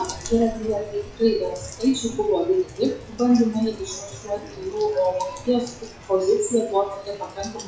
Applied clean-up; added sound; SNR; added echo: classical method WPE with log-MMSE.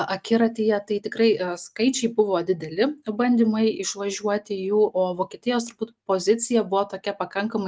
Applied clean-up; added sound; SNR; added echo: none; none; none; none.